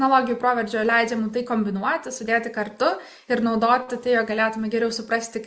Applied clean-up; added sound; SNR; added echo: none; none; none; none.